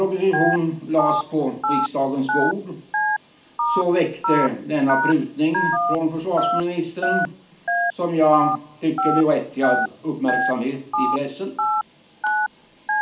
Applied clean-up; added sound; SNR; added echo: none; Telephone; 2 dB; reverberation time 0.4 s.